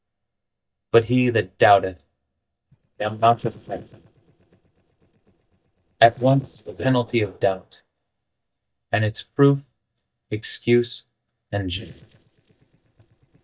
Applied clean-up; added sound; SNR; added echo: neural mask model DeepFilterNet 3.